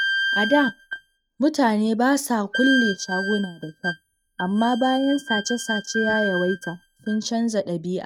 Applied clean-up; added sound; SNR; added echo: neural mask model RNNoise.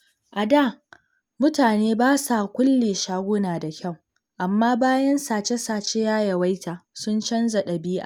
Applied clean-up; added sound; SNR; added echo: none; none; none; none.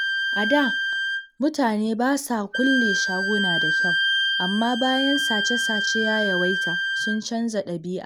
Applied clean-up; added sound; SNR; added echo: none; Wind instrument, woodwind instrument; 0 dB; none.